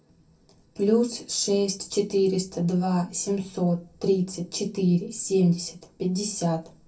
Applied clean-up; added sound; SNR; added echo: none; none; none; reverberation time 0.3 s.